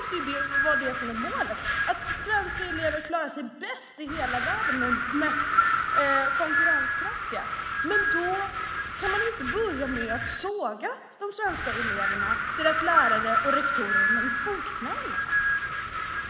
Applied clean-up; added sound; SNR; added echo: none; Wind; -4 dB; none.